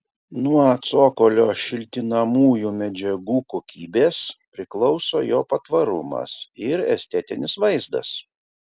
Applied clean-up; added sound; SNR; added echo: none; none; none; none.